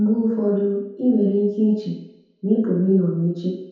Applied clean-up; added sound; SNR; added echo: none; none; none; reverberation time 0.8 s.